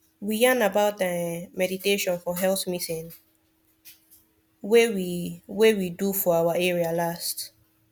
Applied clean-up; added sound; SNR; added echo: none; none; none; none.